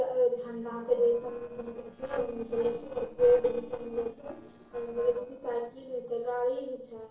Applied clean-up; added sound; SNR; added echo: neural separator model SepFormer DNS4.